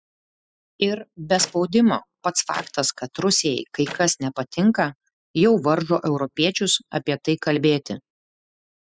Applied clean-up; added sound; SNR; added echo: classical method spectral subtraction.